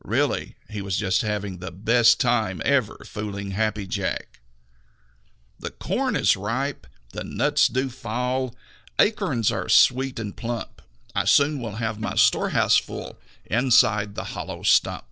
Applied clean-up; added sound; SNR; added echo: neural separator model SepFormer DNS4.